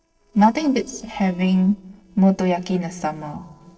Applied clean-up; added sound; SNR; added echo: neural separator model SepFormer DNS4.